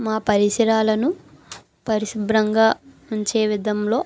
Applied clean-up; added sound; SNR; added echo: none; none; none; none.